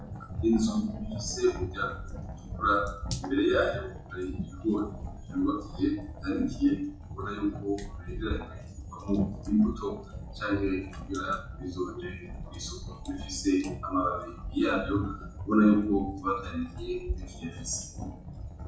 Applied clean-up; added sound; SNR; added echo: classical method WPE with log-MMSE.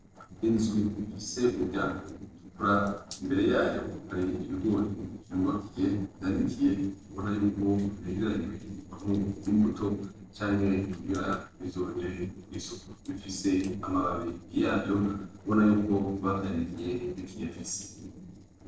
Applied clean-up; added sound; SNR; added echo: neural separator model SepFormer DNS4.